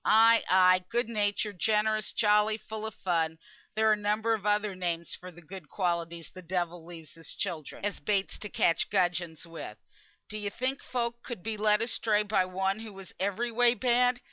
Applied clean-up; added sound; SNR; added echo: none; none; none; none.